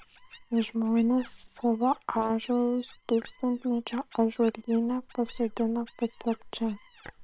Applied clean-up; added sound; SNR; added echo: neural separator model SepFormer WHAM!.